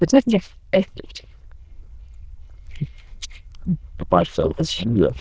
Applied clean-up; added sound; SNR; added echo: neural diffusion model UNIVERSE++.